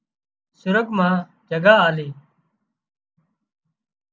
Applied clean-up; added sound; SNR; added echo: none; none; none; none.